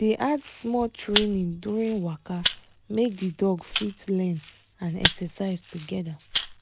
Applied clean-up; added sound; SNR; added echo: none; Rattle (instrument); 6 dB; none.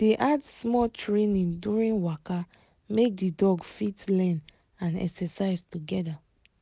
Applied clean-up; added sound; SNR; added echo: none; none; none; none.